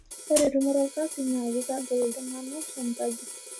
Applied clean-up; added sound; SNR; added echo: none; Hi-hat; 5 dB; none.